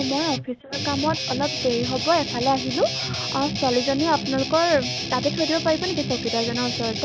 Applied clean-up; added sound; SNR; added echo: none; Guitar; 4 dB; none.